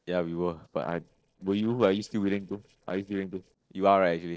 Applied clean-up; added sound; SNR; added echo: neural separator model SepFormer DNS4.